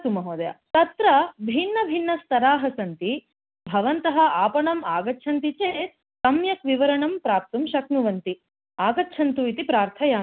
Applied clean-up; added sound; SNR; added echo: none; none; none; none.